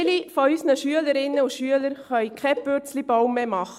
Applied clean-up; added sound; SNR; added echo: neural mask model DeepFilterNet 3.